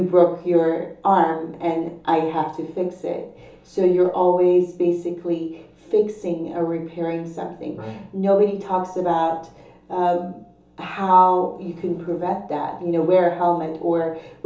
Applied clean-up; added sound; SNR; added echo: none; none; none; reverberation time 1.2 s.